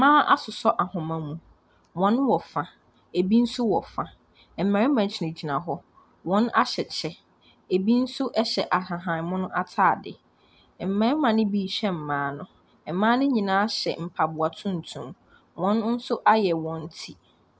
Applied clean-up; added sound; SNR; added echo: none; none; none; none.